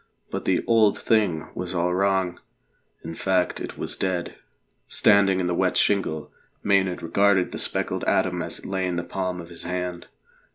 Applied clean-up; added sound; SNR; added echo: none; none; none; none.